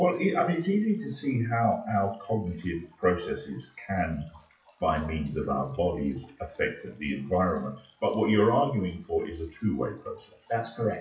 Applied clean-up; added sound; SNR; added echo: classical method WPE with log-MMSE.